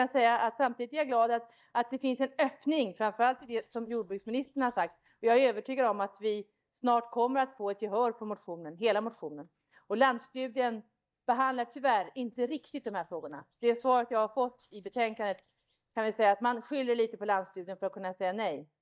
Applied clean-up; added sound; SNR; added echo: neural mask model DeepFilterNet 3.